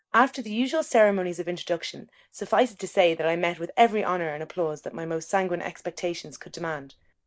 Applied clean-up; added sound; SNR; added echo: neural mask model Resemble Enhance denoiser.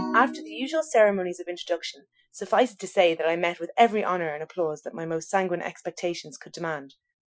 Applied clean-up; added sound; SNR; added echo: classical method Wiener filter.